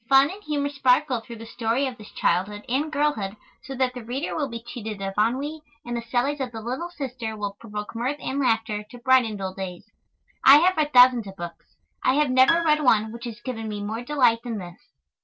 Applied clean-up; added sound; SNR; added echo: neural separator model SepFormer DNS4.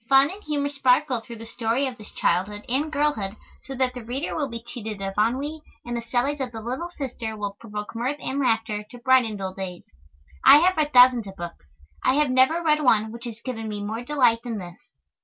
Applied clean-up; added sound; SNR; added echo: none; none; none; none.